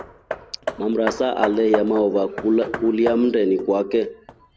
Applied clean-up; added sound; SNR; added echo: none; Hammer; 10 dB; none.